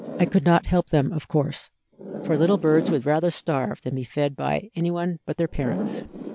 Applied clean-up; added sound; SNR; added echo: none; Zipper (clothing); 11 dB; none.